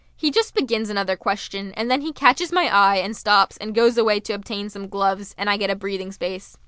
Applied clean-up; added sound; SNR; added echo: none; none; none; none.